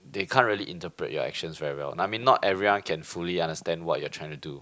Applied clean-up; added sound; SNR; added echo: none; none; none; none.